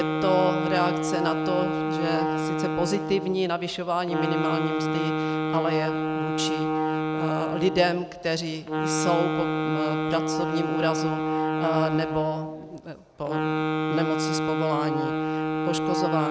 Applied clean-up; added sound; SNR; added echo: none; Wind instrument, woodwind instrument; -1 dB; none.